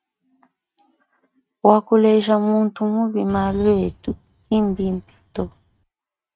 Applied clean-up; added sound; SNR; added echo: neural mask model RNNoise.